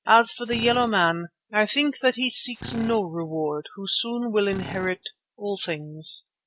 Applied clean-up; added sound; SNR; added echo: none; Drill; 13 dB; none.